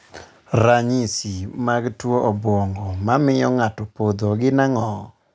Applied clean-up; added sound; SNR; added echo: none; none; none; none.